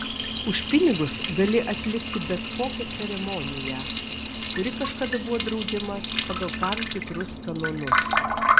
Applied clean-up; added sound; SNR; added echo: none; Liquid; 0 dB; none.